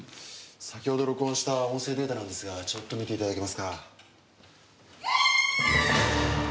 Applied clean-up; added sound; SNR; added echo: none; none; none; none.